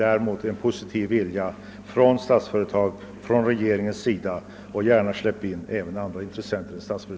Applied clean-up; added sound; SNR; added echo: none; none; none; none.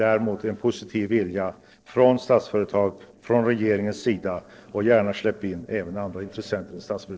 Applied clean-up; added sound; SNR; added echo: neural separator model SepFormer DNS4.